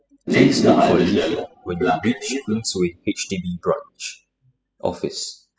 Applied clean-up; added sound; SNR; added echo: classical method spectral subtraction.